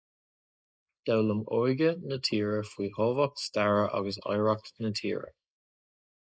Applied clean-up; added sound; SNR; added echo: neural mask model Resemble Enhance denoiser.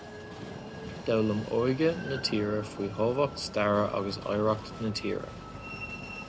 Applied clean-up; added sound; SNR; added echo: none; Train; 11 dB; none.